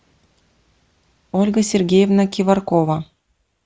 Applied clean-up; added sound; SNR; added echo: none; none; none; none.